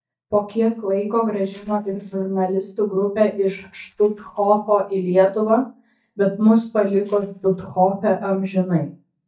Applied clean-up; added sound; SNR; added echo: neural mask model DeepFilterNet 3.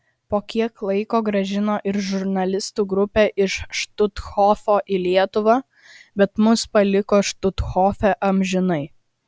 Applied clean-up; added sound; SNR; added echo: none; none; none; none.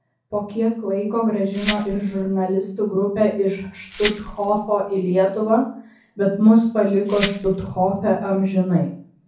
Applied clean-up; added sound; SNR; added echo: none; Glass; 10 dB; reverberation time 0.6 s.